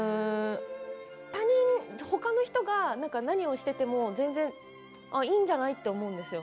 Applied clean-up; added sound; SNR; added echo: none; none; none; none.